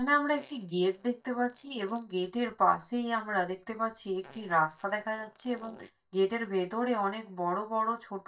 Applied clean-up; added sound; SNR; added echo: neural mask model DeepFilterNet 3.